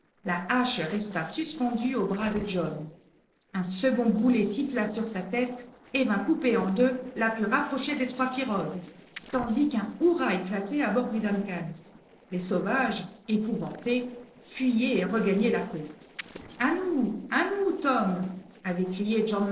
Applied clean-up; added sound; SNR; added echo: neural separator model SepFormer DNS4.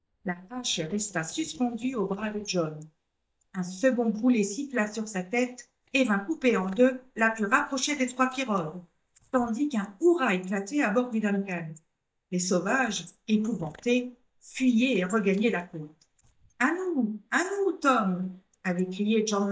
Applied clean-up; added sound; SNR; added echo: neural mask model DeepFilterNet 3.